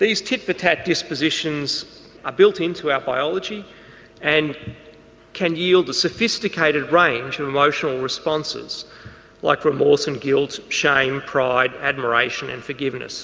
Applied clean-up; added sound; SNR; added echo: none; none; none; none.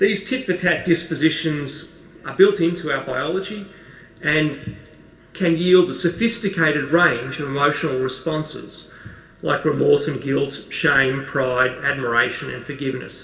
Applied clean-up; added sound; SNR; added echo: none; none; none; reverberation time 0.4 s.